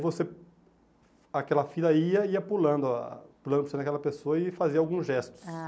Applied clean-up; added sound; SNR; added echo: none; none; none; none.